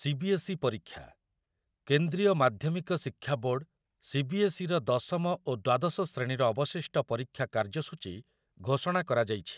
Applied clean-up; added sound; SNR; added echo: none; none; none; none.